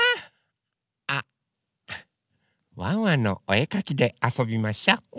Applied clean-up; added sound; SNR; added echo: none; none; none; none.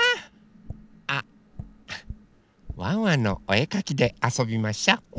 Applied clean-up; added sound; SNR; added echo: none; Tap; 18 dB; none.